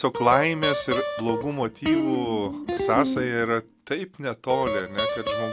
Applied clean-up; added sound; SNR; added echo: none; Guitar; 3 dB; none.